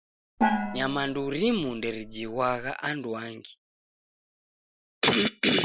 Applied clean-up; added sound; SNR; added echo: none; Gong; 2 dB; none.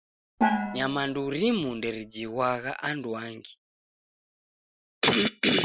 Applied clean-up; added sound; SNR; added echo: neural mask model RNNoise.